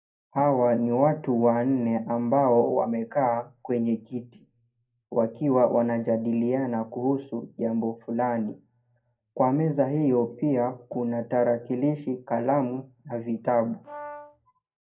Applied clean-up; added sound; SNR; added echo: none; Brass instrument; 16 dB; reverberation time 0.2 s.